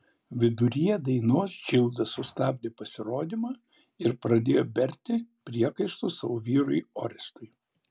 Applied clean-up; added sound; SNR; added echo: none; none; none; none.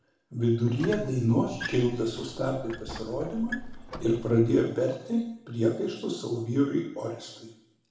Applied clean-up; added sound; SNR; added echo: none; Squeak; 12 dB; reverberation time 0.8 s.